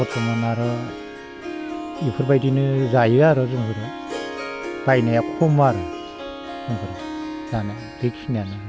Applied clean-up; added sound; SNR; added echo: none; Harp; 9 dB; none.